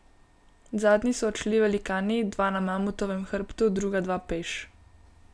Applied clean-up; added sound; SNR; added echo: none; none; none; none.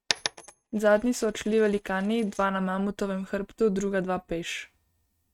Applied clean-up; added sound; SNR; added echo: neural mask model RNNoise.